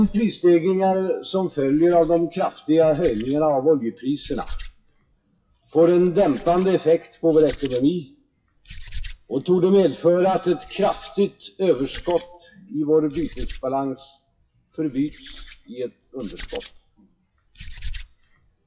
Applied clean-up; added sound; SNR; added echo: classical method WPE with log-MMSE.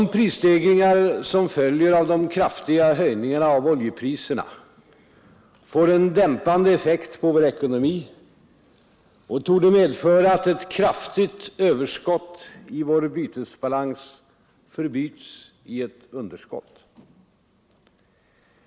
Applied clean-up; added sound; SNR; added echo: none; none; none; none.